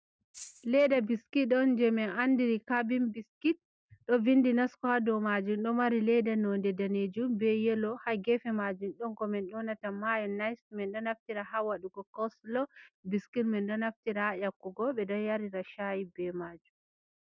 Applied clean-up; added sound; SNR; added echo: neural mask model RNNoise.